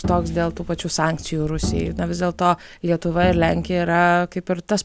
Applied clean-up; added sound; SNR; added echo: none; Bowed string instrument; 10 dB; none.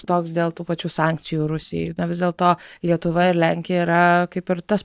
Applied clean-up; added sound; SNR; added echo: neural mask model DeepFilterNet 3.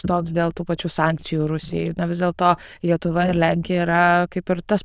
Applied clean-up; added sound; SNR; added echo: neural diffusion model UNIVERSE++.